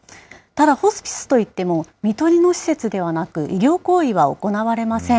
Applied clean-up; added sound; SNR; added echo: none; none; none; none.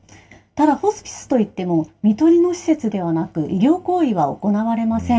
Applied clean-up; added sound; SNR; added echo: none; none; none; reverberation time 0.2 s.